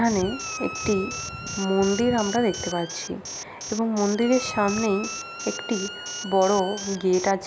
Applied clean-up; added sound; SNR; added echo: none; Squeak + Alarm; 10 dB; none.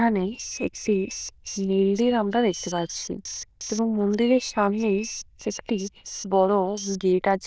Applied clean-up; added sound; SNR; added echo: neural diffusion model UNIVERSE++.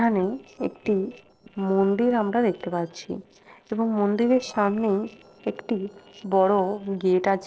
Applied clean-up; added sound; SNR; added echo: neural separator model SepFormer DNS4.